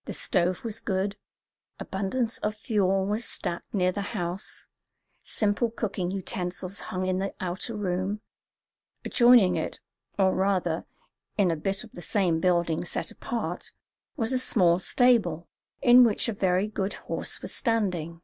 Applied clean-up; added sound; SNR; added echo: none; none; none; none.